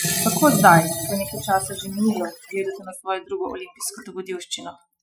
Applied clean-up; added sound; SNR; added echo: classical method Wiener filter.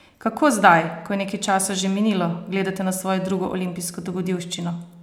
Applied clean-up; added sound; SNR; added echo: none; none; none; none.